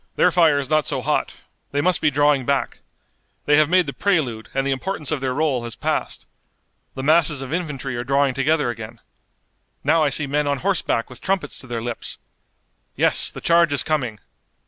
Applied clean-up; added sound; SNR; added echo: none; none; none; none.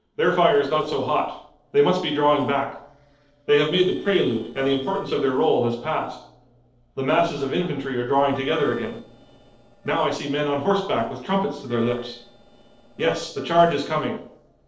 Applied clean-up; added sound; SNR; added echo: neural separator model SepFormer DNS4.